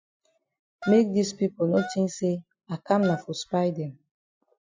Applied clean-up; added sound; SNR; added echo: classical method spectral subtraction.